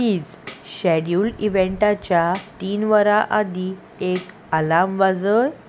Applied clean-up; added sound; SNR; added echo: none; Tambourine; 15 dB; none.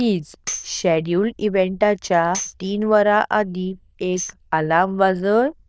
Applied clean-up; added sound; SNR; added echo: neural diffusion model UNIVERSE++.